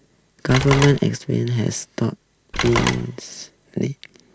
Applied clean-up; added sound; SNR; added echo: none; Telephone; 5 dB; none.